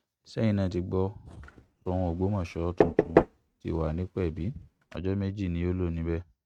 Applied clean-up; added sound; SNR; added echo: neural mask model RNNoise.